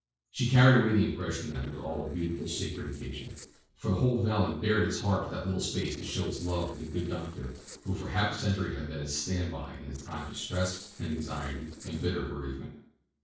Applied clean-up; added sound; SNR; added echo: neural separator model SepFormer DNS4.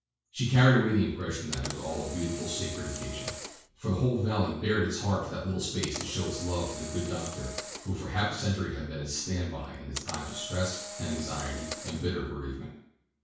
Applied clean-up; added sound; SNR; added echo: none; Camera; 12 dB; reverberation time 0.6 s.